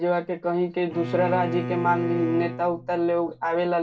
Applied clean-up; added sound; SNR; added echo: none; Bowed string instrument; 9 dB; reverberation time 0.2 s.